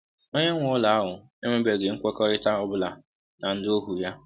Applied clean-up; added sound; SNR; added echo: none; none; none; none.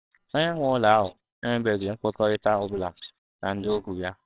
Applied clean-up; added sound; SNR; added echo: neural separator model SepFormer WHAMR!.